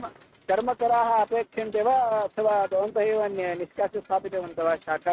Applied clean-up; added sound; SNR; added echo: neural mask model RNNoise.